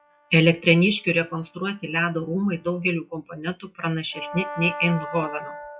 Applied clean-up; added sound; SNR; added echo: classical method log-MMSE.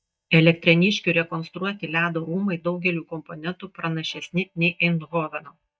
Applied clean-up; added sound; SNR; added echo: neural mask model DeepFilterNet 3.